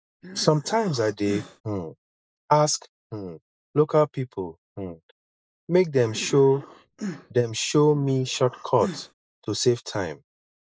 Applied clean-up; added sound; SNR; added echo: neural mask model Resemble Enhance denoiser.